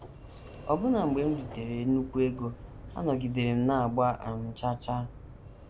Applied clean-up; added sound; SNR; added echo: none; Sliding door; 14 dB; none.